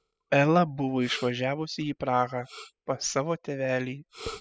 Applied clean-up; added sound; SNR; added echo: classical method spectral subtraction.